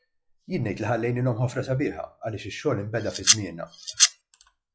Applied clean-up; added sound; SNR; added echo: classical method log-MMSE.